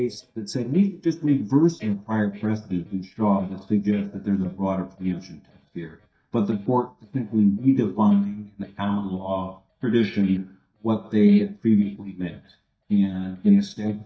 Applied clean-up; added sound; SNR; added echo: neural mask model DeepFilterNet 3.